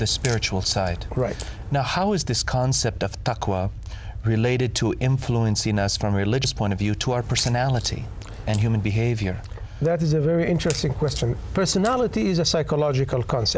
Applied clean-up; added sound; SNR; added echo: none; Crack; 15 dB; none.